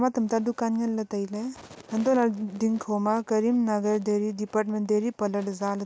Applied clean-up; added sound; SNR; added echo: none; none; none; none.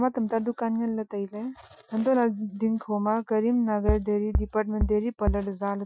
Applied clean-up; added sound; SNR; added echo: classical method Wiener filter.